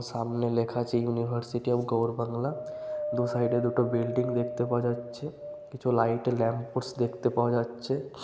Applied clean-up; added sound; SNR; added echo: none; Wind; 11 dB; none.